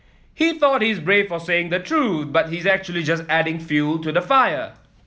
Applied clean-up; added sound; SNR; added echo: none; none; none; none.